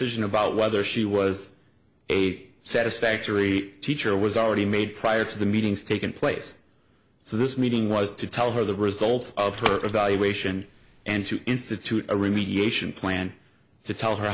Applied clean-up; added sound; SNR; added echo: none; Splash, splatter; 8 dB; none.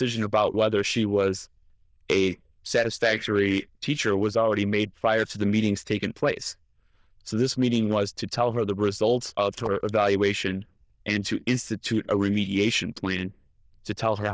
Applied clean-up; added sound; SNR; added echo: neural diffusion model UNIVERSE++.